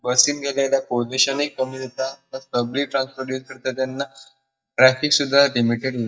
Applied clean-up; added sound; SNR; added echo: neural mask model DeepFilterNet 3.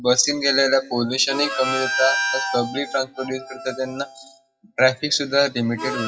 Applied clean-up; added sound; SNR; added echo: classical method WPE with log-MMSE.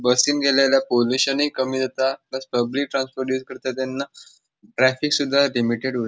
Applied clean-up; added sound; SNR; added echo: none; none; none; none.